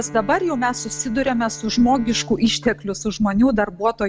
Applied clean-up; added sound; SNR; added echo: none; Bowed string instrument; 19 dB; none.